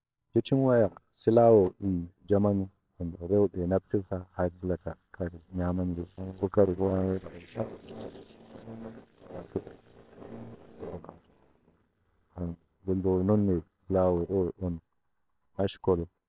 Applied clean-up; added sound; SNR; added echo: neural separator model SepFormer WHAMR!.